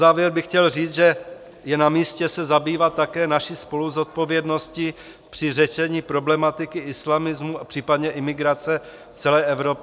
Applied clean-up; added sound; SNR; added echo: none; none; none; none.